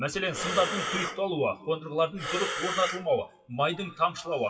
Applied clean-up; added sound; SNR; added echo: classical method WPE with log-MMSE.